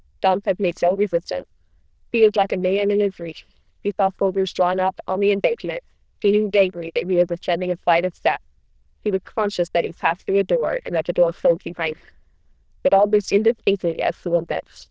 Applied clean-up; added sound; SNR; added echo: neural diffusion model UNIVERSE++.